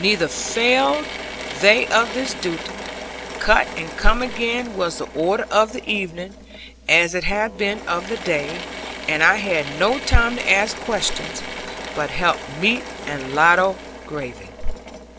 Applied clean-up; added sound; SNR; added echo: none; Drill / Mechanisms; 12 dB; none.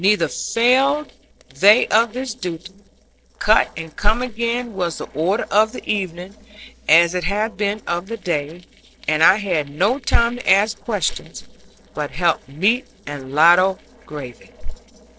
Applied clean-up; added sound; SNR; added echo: neural separator model SepFormer DNS4.